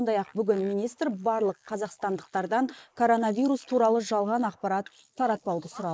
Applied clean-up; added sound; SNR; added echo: neural mask model Resemble Enhance denoiser.